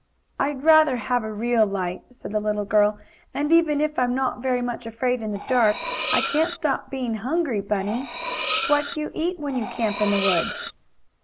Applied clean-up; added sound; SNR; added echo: none; Cutlery, silverware; 7 dB; none.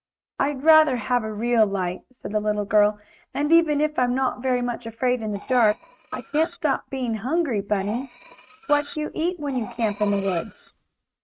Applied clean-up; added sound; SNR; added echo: neural mask model RNNoise.